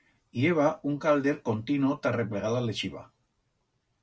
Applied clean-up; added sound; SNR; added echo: none; none; none; none.